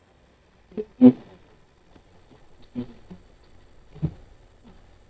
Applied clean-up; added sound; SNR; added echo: neural mask model DeepFilterNet 3.